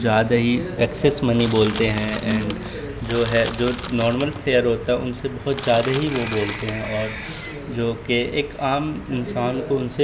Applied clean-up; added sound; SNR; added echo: none; Crushing; 12 dB; none.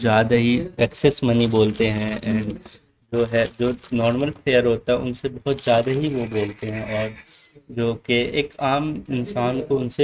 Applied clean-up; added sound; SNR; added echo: neural mask model RNNoise.